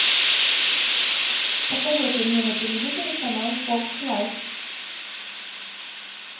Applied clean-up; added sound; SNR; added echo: none; Hiss; -4 dB; reverberation time 0.9 s.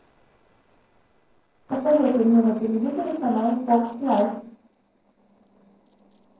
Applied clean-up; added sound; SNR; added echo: neural separator model SepFormer DNS4.